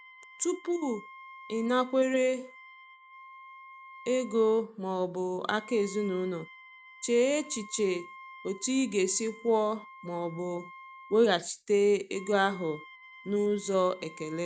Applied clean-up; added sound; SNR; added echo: none; Wind instrument, woodwind instrument; 20 dB; none.